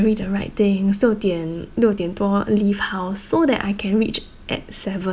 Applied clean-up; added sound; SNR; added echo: none; none; none; none.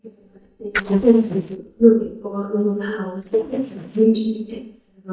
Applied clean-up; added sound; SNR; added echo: neural mask model DeepFilterNet 3.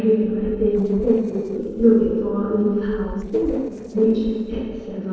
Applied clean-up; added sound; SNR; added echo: neural separator model SepFormer DNS4.